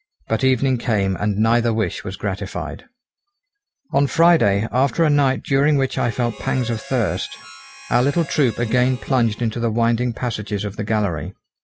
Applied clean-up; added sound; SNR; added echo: none; Harmonica; 19 dB; none.